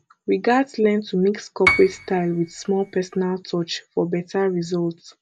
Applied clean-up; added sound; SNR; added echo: none; Piano; 4 dB; none.